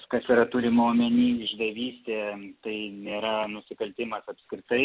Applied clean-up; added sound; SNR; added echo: none; none; none; none.